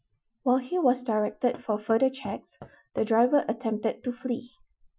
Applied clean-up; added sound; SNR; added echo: classical method Wiener filter.